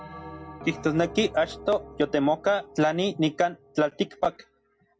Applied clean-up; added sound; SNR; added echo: none; Bell; 18 dB; none.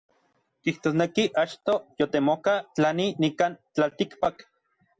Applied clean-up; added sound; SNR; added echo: none; none; none; none.